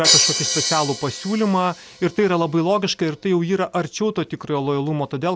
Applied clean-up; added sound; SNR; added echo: none; Crash cymbal; 2 dB; none.